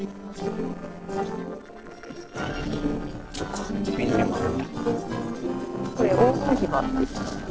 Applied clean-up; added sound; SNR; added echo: neural separator model SepFormer DNS4.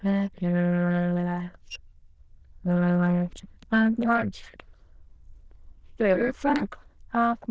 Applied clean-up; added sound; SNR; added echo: neural diffusion model UNIVERSE++.